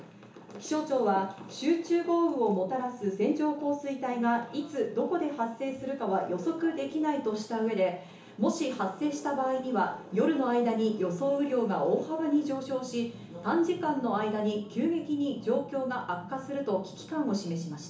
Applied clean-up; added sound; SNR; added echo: none; none; none; reverberation time 0.8 s.